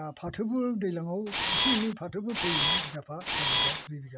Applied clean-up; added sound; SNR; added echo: none; Camera; -5 dB; none.